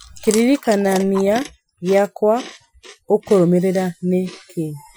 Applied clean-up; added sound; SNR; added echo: classical method Wiener filter.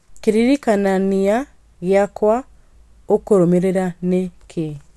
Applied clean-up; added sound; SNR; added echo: none; none; none; none.